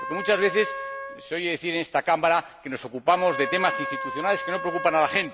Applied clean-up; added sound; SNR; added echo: none; Trumpet; 8 dB; none.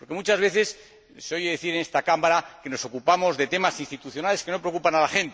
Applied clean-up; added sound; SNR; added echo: none; none; none; none.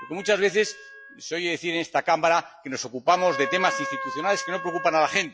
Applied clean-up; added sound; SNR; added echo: classical method log-MMSE.